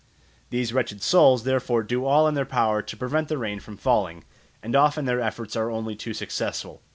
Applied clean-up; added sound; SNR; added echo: none; none; none; none.